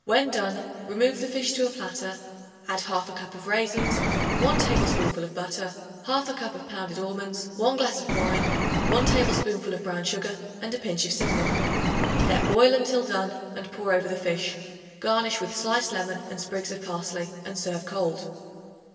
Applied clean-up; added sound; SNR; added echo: none; Bird; -4 dB; reverberation time 2.4 s.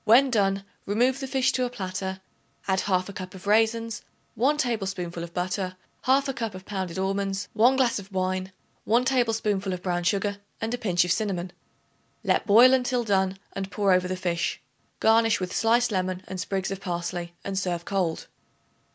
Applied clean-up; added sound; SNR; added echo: none; none; none; none.